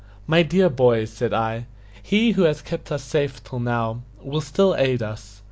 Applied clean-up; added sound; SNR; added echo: none; none; none; none.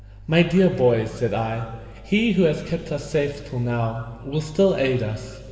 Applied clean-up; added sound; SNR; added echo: none; none; none; reverberation time 2.7 s.